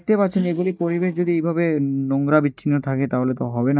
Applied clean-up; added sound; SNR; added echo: neural mask model DeepFilterNet 3.